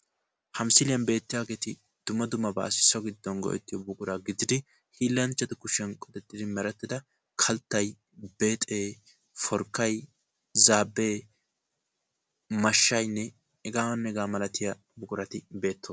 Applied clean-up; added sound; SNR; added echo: none; none; none; none.